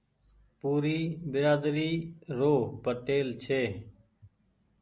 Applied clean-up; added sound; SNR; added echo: none; none; none; none.